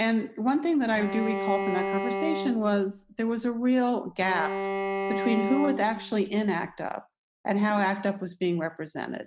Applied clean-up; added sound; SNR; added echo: none; Bowed string instrument; 5 dB; none.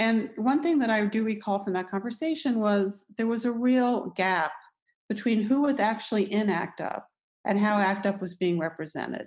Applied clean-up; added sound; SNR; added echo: none; none; none; none.